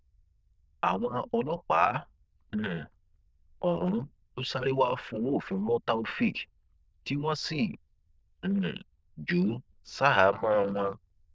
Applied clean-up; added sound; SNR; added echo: neural diffusion model UNIVERSE++.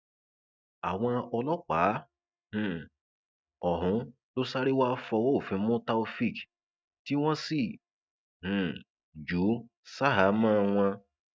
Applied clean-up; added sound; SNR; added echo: neural mask model DeepFilterNet 3.